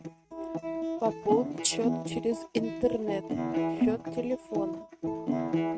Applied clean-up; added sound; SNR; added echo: neural mask model RNNoise.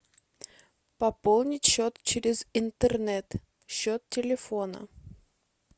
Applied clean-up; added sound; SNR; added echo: none; none; none; none.